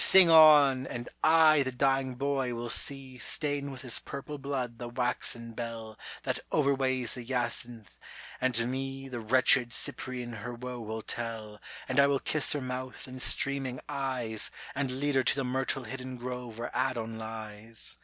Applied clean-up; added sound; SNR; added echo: none; none; none; none.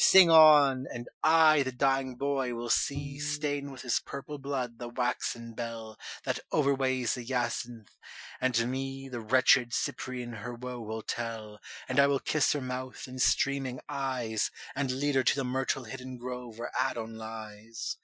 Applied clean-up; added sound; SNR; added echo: classical method Wiener filter.